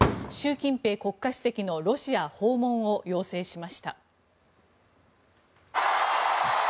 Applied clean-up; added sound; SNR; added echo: none; Fireworks; 0 dB; none.